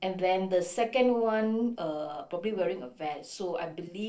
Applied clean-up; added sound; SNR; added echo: neural separator model SepFormer DNS4.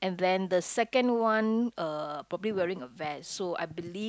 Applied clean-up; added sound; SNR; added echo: none; none; none; none.